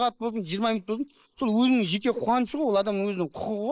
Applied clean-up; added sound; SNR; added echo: neural mask model Resemble Enhance denoiser.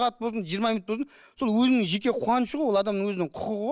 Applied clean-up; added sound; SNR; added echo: none; none; none; none.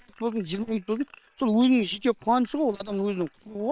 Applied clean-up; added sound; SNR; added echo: neural separator model SepFormer WHAM!.